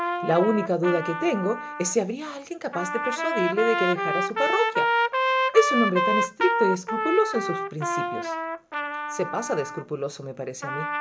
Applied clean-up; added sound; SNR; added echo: none; Trumpet; 1 dB; none.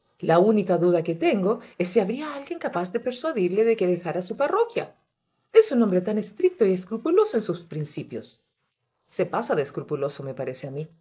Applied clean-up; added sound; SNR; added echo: neural mask model Resemble Enhance denoiser.